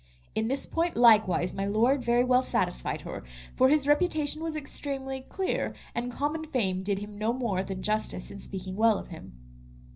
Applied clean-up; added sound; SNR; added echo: none; Bass guitar; 18 dB; reverberation time 0.5 s.